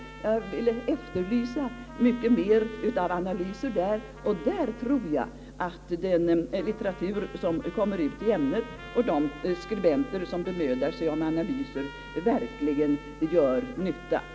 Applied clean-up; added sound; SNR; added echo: none; Trumpet; 19 dB; none.